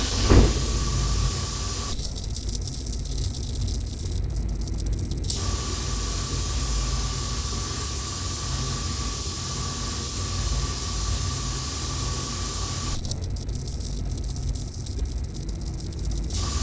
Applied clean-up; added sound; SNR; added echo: neural separator model SepFormer DNS4.